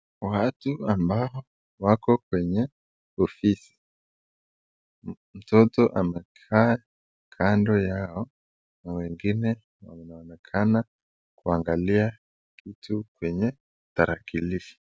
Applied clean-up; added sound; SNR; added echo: none; none; none; none.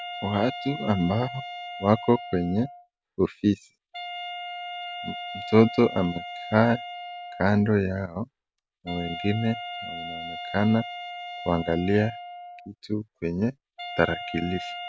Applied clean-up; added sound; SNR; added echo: none; Wind instrument, woodwind instrument; 11 dB; none.